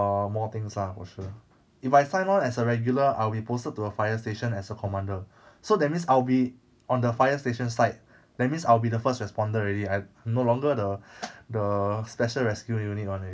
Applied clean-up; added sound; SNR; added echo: none; none; none; none.